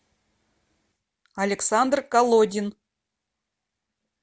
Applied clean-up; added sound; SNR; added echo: none; none; none; none.